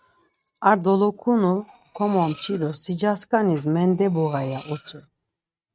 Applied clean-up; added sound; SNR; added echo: neural mask model RNNoise.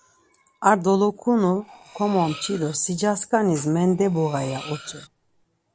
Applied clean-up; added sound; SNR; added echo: none; Cutlery, silverware; 19 dB; none.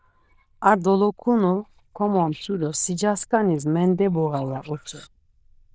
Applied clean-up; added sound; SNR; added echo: neural diffusion model UNIVERSE++.